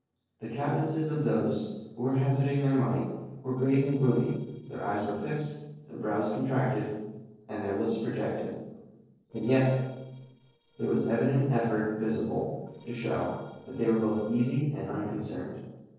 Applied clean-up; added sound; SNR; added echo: neural separator model SepFormer DNS4.